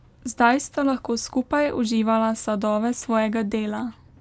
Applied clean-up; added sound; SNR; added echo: none; none; none; none.